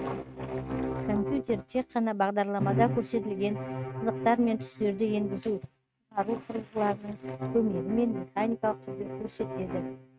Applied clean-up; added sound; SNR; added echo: neural mask model RNNoise.